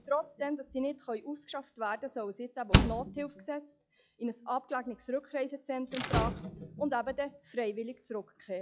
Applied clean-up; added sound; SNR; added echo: classical method log-MMSE.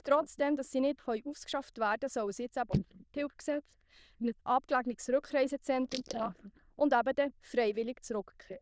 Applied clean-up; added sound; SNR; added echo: neural diffusion model UNIVERSE++.